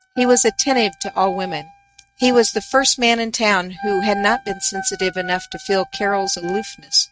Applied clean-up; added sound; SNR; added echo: neural mask model RNNoise.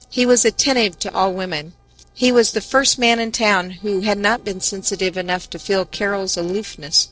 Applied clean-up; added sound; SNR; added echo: neural separator model SepFormer DNS4.